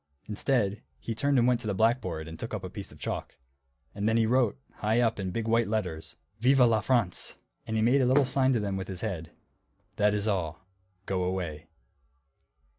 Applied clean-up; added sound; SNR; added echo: none; Fireworks; 15 dB; none.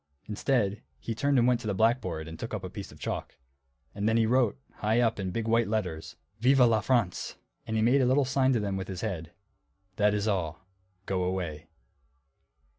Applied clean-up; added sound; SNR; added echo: none; none; none; none.